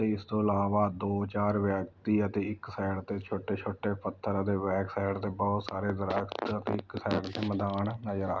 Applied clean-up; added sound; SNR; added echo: none; none; none; none.